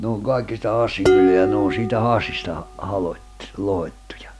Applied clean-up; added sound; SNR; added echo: none; Dishes, pots, and pans; 2 dB; none.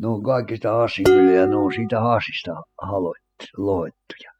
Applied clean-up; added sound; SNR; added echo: classical method spectral subtraction.